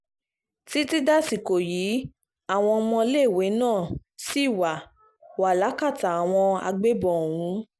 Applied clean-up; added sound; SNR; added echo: none; none; none; none.